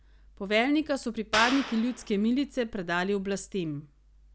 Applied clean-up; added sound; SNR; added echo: none; Clapping; 9 dB; none.